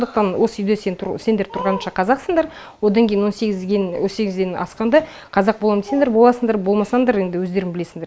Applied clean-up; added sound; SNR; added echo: none; none; none; none.